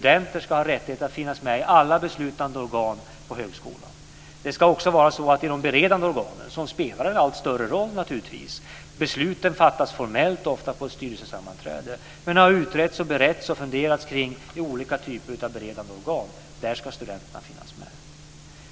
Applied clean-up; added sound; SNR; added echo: none; none; none; none.